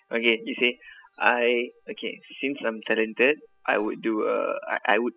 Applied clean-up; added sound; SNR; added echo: classical method spectral subtraction.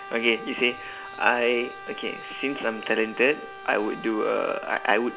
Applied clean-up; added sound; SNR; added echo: none; Brass instrument; 14 dB; none.